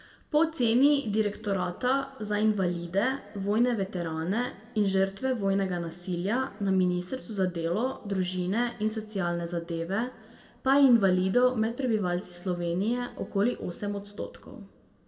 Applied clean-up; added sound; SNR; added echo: none; none; none; reverberation time 1.1 s.